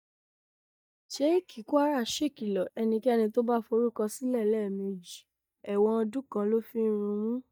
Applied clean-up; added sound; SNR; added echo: neural mask model DeepFilterNet 3.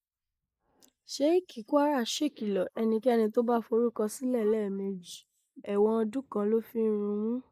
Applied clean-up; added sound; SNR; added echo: neural mask model Resemble Enhance denoiser.